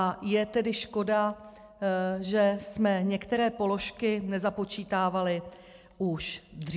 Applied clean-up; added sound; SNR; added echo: none; none; none; none.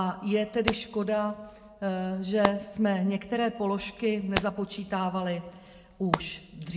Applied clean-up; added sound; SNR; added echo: none; Hands; 8 dB; reverberation time 1.1 s.